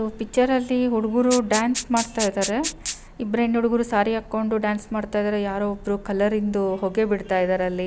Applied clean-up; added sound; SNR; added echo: none; Rattle (instrument); 8 dB; none.